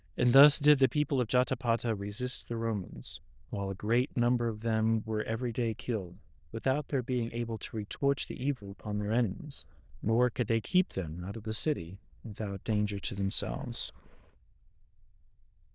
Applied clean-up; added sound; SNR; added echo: neural diffusion model UNIVERSE++.